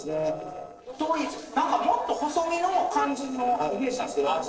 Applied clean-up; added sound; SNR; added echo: neural separator model SepFormer DNS4.